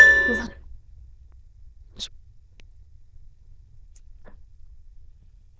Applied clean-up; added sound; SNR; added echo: neural diffusion model UNIVERSE++.